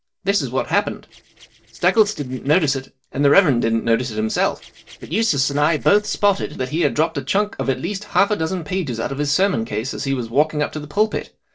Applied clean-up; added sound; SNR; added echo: neural separator model SepFormer DNS4.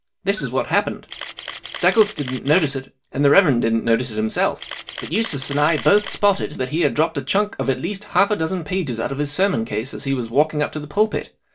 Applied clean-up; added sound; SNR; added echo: none; Camera; 14 dB; reverberation time 0.2 s.